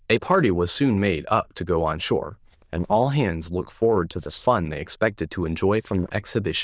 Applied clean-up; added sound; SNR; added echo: neural diffusion model UNIVERSE++.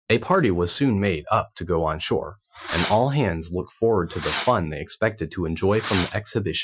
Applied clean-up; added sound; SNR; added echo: classical method Wiener filter.